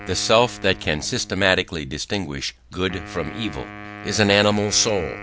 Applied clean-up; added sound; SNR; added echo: none; Wind instrument, woodwind instrument; 15 dB; none.